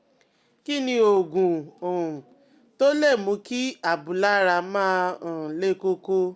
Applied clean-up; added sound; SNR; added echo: none; none; none; none.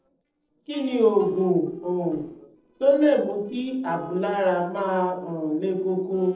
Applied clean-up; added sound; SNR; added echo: neural separator model SepFormer DNS4.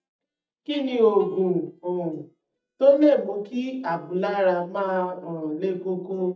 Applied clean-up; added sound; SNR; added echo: neural mask model DeepFilterNet 3.